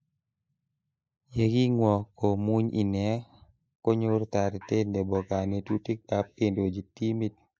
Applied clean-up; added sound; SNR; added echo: neural mask model Resemble Enhance denoiser.